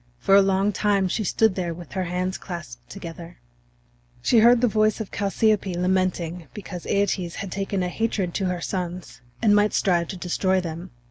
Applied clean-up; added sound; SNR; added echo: none; none; none; none.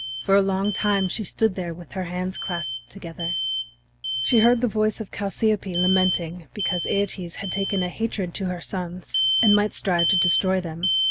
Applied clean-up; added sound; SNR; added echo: none; Alarm; 4 dB; none.